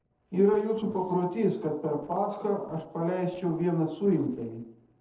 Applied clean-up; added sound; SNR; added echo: neural separator model SepFormer DNS4.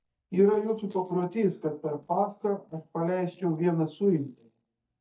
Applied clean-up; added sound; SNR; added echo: neural mask model DeepFilterNet 3.